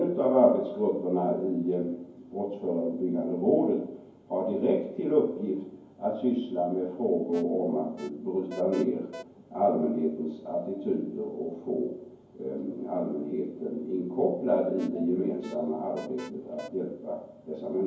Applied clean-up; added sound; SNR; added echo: none; Alarm; 15 dB; reverberation time 0.9 s.